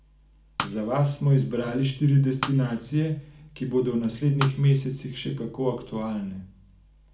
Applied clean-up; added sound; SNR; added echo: none; Shatter; 7 dB; reverberation time 0.4 s.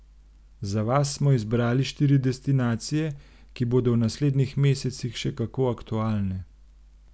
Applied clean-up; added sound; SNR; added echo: none; none; none; none.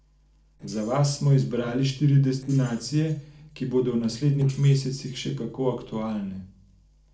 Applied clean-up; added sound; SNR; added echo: neural separator model SepFormer DNS4.